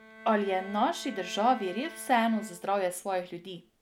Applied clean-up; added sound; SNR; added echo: none; Bowed string instrument; 18 dB; none.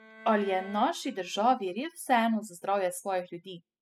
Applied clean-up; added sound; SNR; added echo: classical method spectral subtraction.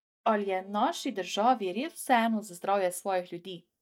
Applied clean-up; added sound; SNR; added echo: neural mask model DeepFilterNet 3.